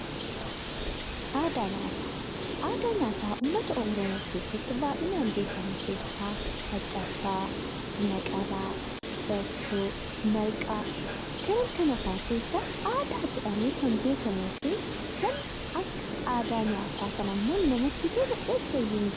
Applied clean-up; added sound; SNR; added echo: none; Bird; 3 dB; none.